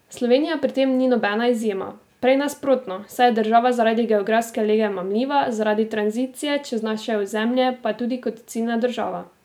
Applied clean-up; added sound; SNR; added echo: none; none; none; none.